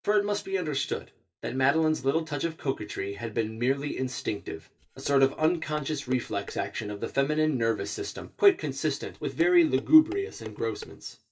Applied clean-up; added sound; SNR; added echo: none; Dishes, pots, and pans; 18 dB; reverberation time 0.2 s.